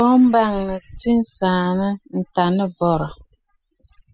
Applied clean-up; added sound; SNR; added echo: classical method spectral subtraction.